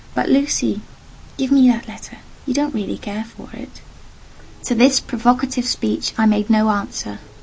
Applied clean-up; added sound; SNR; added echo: none; none; none; none.